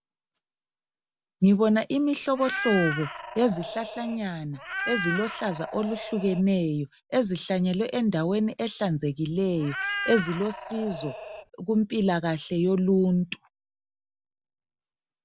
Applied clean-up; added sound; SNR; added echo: none; Meow; 8 dB; none.